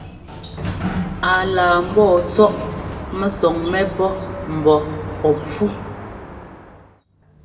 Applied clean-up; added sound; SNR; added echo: none; Sliding door; 9 dB; reverberation time 1.5 s.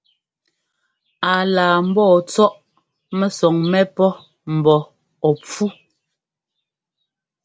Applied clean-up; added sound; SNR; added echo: none; none; none; none.